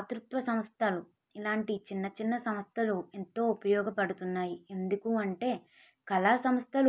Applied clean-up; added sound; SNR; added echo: none; none; none; none.